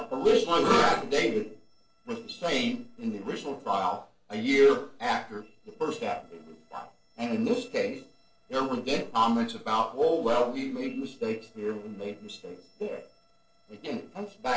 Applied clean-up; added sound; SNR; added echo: neural separator model SepFormer DNS4.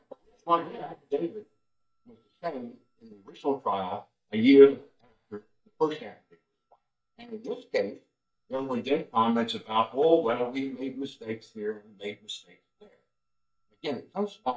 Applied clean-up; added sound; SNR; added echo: neural mask model DeepFilterNet 3.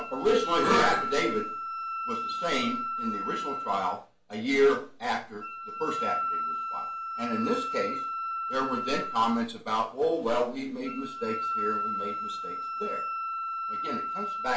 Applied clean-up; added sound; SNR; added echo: none; Wind instrument, woodwind instrument; 3 dB; reverberation time 0.3 s.